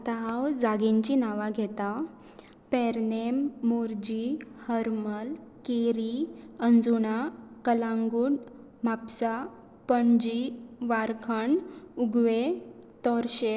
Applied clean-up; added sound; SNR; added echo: none; none; none; none.